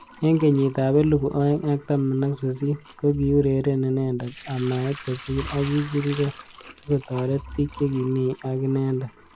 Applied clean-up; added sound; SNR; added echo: none; Sink (filling or washing) / Liquid; 19 dB; none.